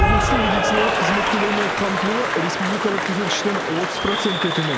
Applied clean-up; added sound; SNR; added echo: none; Applause / Cheering; -3 dB; none.